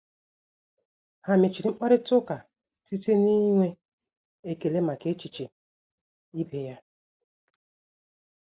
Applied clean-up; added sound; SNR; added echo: none; none; none; none.